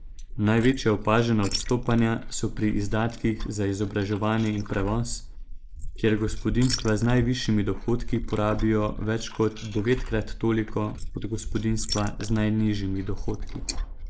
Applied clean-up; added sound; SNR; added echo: neural mask model Resemble Enhance denoiser.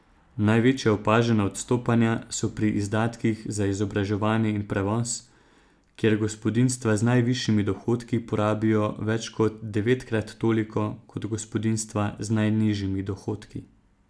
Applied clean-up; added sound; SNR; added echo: none; none; none; none.